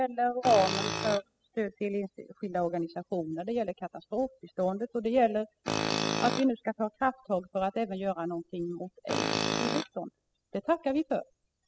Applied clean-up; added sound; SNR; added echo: classical method spectral subtraction.